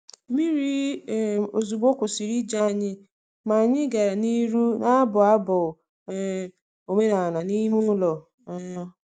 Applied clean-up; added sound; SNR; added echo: none; none; none; none.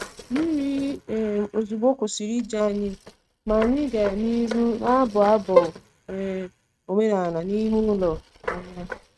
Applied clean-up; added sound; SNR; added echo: neural mask model RNNoise.